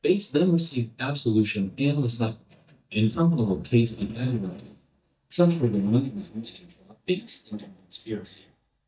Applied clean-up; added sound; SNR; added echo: neural mask model DeepFilterNet 3.